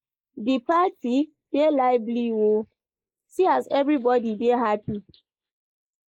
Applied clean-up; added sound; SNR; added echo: neural mask model Resemble Enhance denoiser.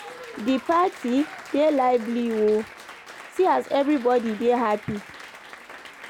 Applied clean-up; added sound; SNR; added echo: none; Applause; 17 dB; none.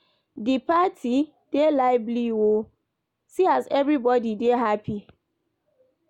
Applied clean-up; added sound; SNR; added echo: none; none; none; none.